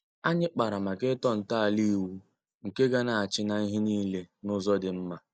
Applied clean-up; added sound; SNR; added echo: none; none; none; none.